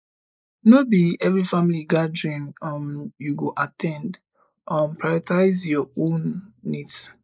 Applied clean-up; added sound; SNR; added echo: neural mask model Resemble Enhance denoiser.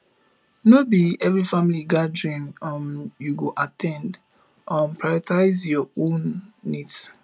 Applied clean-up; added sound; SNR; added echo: none; none; none; none.